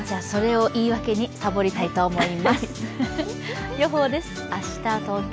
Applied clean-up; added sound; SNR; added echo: none; none; none; none.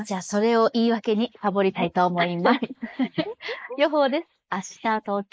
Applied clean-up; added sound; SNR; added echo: neural mask model Resemble Enhance denoiser.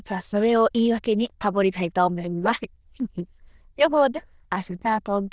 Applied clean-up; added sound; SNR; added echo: neural diffusion model UNIVERSE++.